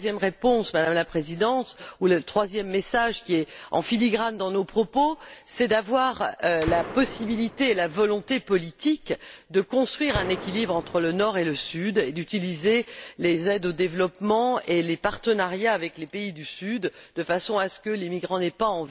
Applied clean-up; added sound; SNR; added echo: none; Gunshot, gunfire; 12 dB; none.